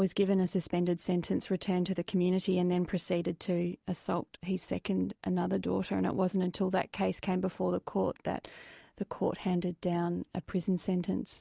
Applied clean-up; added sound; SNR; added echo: none; none; none; none.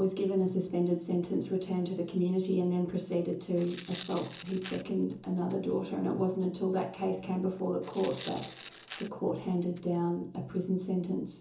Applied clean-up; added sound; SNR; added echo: none; Tearing; 19 dB; reverberation time 0.7 s.